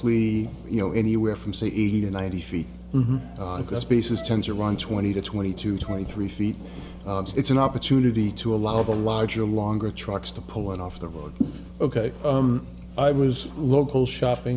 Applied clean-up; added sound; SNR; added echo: none; Wind instrument, woodwind instrument; 19 dB; reverberation time 0.9 s.